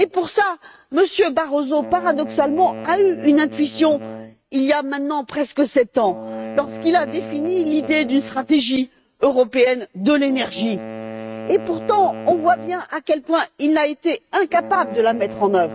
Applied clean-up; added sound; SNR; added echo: neural mask model RNNoise.